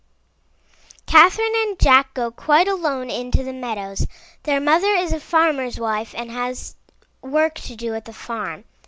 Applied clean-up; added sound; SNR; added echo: none; none; none; none.